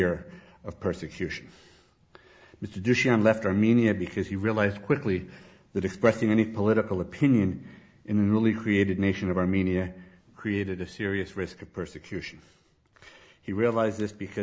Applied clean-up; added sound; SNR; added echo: none; none; none; none.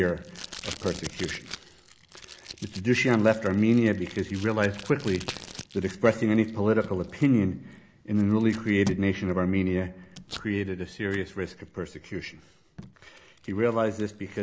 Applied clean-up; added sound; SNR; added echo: none; Packing tape, duct tape; 17 dB; none.